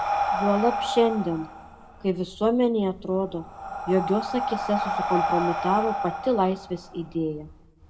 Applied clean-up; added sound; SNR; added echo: none; Breathing; 4 dB; reverberation time 0.9 s.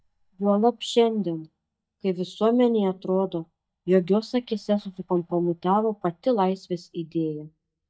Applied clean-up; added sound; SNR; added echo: neural mask model DeepFilterNet 3.